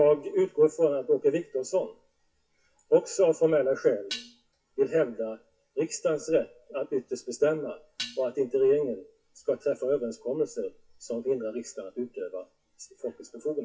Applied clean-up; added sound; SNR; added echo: classical method WPE with log-MMSE.